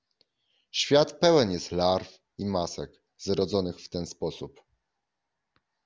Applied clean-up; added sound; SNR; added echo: none; none; none; none.